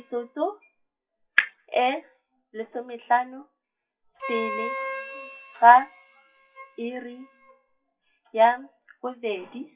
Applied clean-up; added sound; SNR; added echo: classical method WPE with log-MMSE.